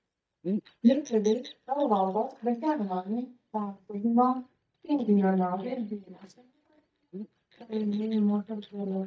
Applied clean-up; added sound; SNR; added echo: neural mask model DeepFilterNet 3.